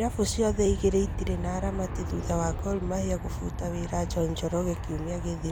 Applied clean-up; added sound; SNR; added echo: none; Aircraft; 3 dB; none.